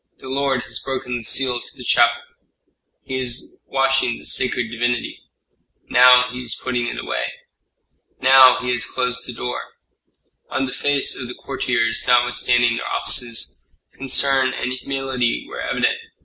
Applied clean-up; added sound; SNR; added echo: none; none; none; none.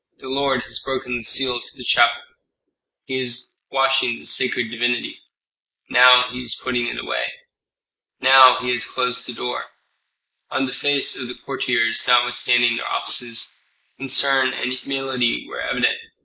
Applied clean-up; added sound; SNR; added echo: neural mask model Resemble Enhance denoiser.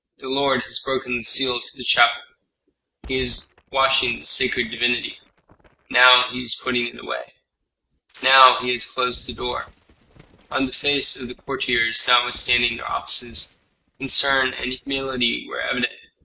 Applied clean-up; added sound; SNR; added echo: neural mask model RNNoise.